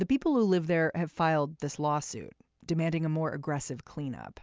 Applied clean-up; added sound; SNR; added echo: none; none; none; none.